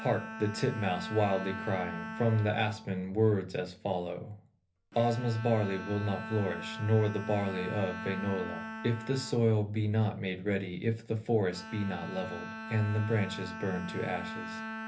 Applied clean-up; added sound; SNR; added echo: none; Bowed string instrument; 11 dB; reverberation time 0.3 s.